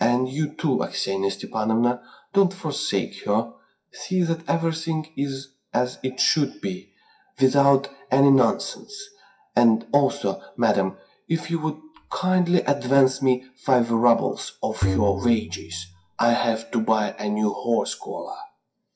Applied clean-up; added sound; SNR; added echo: classical method WPE with log-MMSE.